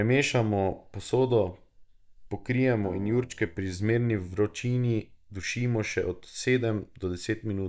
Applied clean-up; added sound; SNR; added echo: neural mask model DeepFilterNet 3.